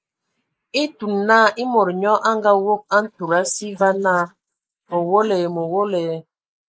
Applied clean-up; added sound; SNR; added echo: neural mask model Resemble Enhance denoiser.